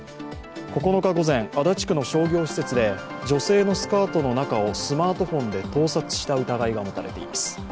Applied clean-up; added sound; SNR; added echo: none; none; none; none.